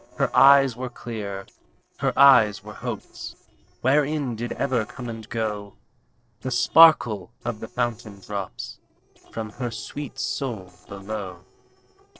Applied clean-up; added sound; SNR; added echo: neural separator model SepFormer DNS4.